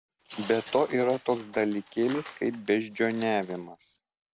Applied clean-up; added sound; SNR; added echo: none; Tearing; 18 dB; none.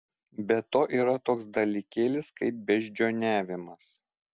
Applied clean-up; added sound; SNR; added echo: none; none; none; none.